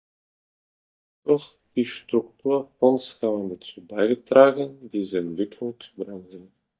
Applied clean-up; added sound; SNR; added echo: neural mask model DeepFilterNet 3.